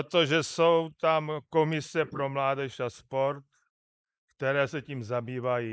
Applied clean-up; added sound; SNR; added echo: neural mask model Resemble Enhance denoiser.